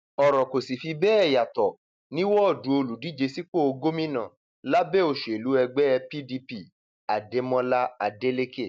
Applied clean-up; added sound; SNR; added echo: none; none; none; none.